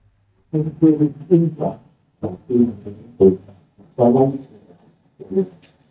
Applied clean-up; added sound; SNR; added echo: neural mask model DeepFilterNet 3.